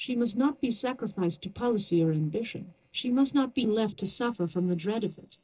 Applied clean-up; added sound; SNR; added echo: neural separator model SepFormer DNS4.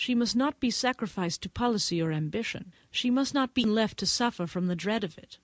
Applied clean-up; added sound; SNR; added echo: none; none; none; none.